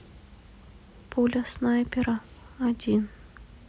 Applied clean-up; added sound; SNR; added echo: none; none; none; none.